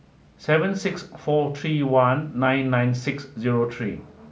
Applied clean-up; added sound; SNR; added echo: none; none; none; none.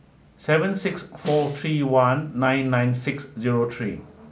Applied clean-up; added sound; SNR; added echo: none; Snare drum; 16 dB; none.